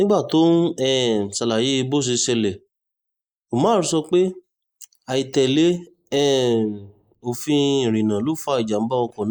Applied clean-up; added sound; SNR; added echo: neural mask model Resemble Enhance denoiser.